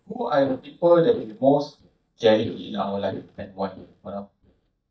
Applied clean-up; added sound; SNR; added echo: neural mask model DeepFilterNet 3.